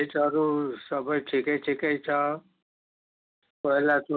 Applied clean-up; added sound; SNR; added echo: none; none; none; none.